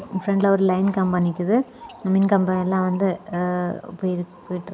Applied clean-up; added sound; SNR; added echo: none; none; none; none.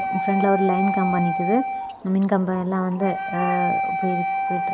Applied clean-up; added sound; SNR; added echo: none; Wind instrument, woodwind instrument; 2 dB; none.